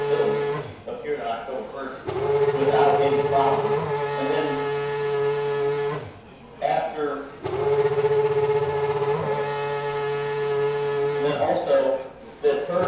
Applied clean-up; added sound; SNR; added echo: none; Race car, auto racing / Accelerating, revving, vroom; -3 dB; reverberation time 0.7 s.